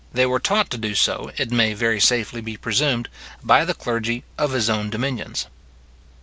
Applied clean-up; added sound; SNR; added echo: none; none; none; none.